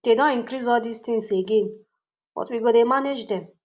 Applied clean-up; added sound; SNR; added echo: none; none; none; none.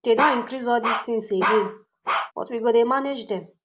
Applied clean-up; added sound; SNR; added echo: none; Bark; 3 dB; none.